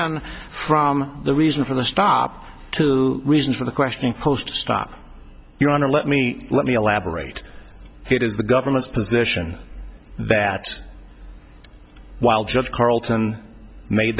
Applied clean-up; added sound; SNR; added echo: none; none; none; none.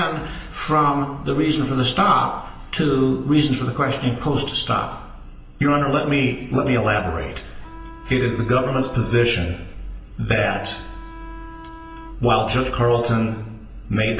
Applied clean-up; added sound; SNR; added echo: none; Bowed string instrument; 19 dB; reverberation time 0.9 s.